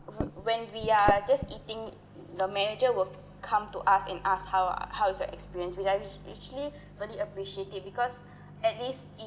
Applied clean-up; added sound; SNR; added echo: none; Microwave oven; 11 dB; none.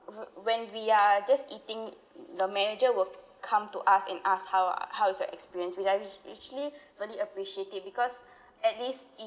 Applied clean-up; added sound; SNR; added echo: none; none; none; none.